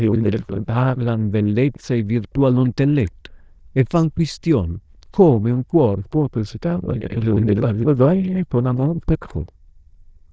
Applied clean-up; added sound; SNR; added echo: neural diffusion model UNIVERSE++.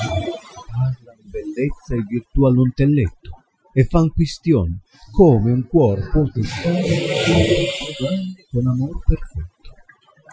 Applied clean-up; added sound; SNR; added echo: classical method Wiener filter.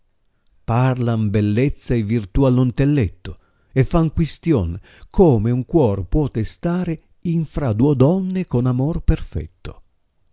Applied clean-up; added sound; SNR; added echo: none; none; none; none.